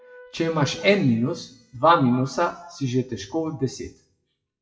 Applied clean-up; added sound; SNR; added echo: classical method WPE with log-MMSE.